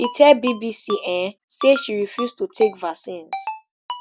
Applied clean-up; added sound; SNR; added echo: none; Ringtone; 13 dB; none.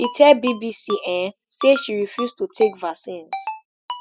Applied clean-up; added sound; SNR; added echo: classical method spectral subtraction.